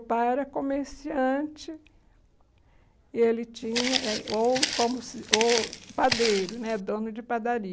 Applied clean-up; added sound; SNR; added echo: none; Walk, footsteps; 3 dB; none.